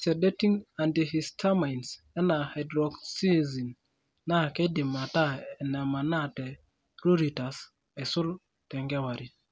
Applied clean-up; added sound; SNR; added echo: none; none; none; none.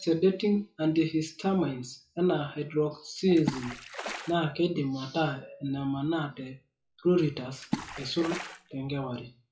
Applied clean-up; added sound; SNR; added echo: classical method WPE with log-MMSE.